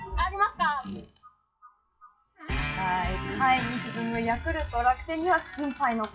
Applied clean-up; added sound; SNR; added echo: classical method WPE with log-MMSE.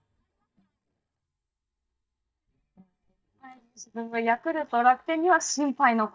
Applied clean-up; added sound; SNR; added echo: neural mask model DeepFilterNet 3.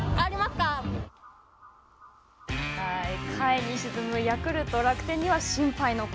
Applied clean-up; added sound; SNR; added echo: none; none; none; none.